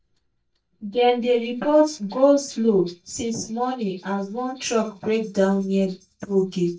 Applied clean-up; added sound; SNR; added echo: neural mask model DeepFilterNet 3.